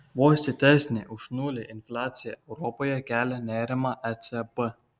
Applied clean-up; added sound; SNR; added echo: none; none; none; none.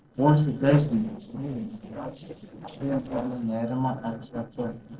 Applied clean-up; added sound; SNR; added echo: neural separator model SepFormer DNS4.